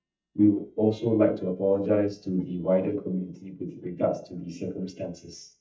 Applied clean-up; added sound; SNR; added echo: neural mask model DeepFilterNet 3.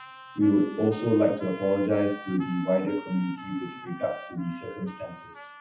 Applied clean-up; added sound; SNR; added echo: classical method WPE with log-MMSE.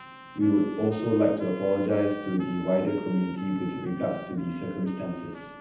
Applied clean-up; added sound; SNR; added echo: none; Trumpet; 17 dB; reverberation time 0.8 s.